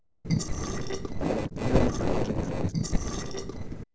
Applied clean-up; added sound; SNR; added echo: neural separator model SepFormer DNS4.